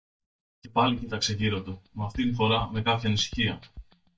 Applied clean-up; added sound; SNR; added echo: neural mask model DeepFilterNet 3.